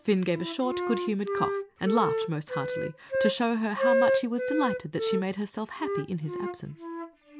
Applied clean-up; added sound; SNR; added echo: none; Wind instrument, woodwind instrument; 1 dB; none.